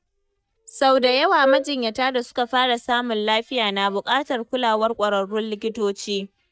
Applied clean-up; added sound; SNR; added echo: neural mask model DeepFilterNet 3.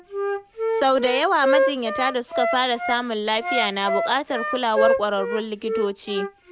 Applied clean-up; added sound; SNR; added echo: none; Wind instrument, woodwind instrument; 1 dB; none.